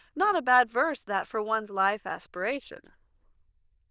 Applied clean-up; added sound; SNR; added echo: neural diffusion model UNIVERSE++.